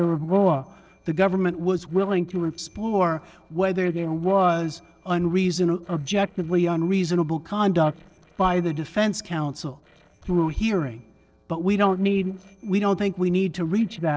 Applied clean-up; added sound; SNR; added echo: neural separator model SepFormer DNS4.